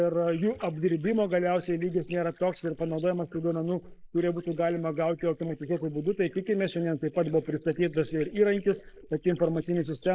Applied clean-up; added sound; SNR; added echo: neural mask model Resemble Enhance denoiser.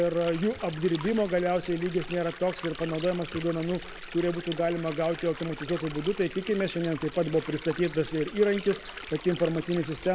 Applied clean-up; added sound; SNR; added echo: none; Stream; 13 dB; none.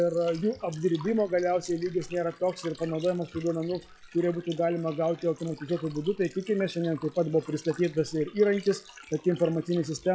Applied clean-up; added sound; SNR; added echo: classical method log-MMSE.